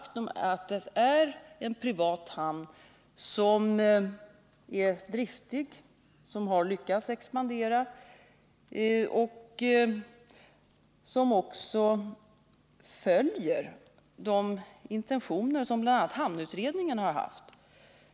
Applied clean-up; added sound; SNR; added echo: none; none; none; none.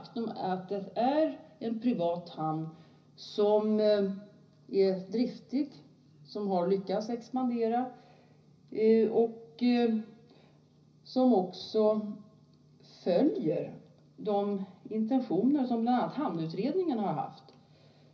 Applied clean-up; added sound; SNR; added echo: none; none; none; reverberation time 0.5 s.